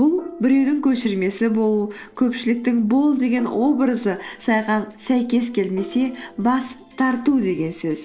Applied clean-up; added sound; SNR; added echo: neural separator model SepFormer DNS4.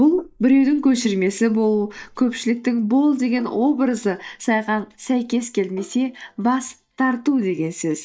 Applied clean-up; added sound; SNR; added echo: neural mask model DeepFilterNet 3.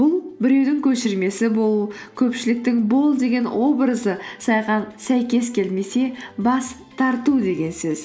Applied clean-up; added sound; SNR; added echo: none; none; none; none.